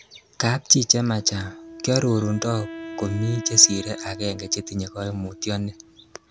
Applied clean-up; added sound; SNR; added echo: none; Wind instrument, woodwind instrument; 15 dB; none.